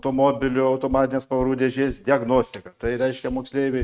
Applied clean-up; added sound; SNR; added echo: neural mask model RNNoise.